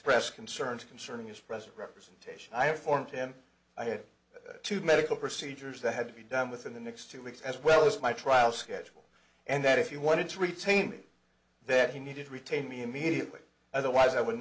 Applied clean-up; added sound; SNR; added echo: none; none; none; none.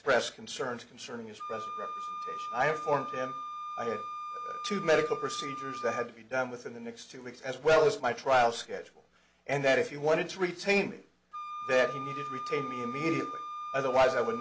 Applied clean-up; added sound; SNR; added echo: none; Wind instrument, woodwind instrument; 10 dB; none.